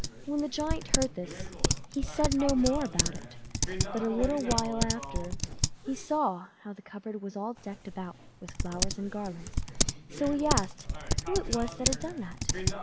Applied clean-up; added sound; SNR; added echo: none; Typing; -1 dB; none.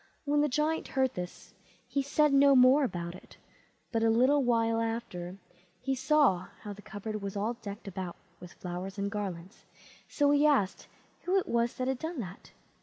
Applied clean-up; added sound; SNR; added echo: none; none; none; none.